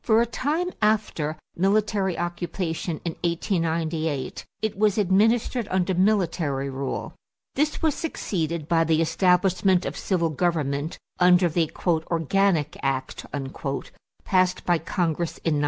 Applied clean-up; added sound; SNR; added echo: none; none; none; none.